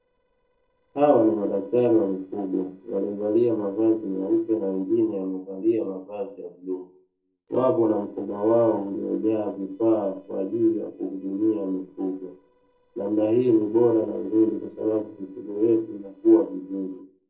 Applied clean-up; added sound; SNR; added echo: neural separator model SepFormer DNS4.